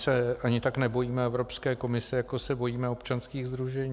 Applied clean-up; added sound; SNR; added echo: none; none; none; none.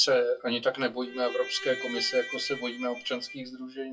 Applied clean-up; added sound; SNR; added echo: classical method WPE with log-MMSE.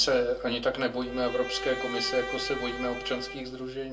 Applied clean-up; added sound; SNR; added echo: none; Bowed string instrument; 7 dB; reverberation time 0.2 s.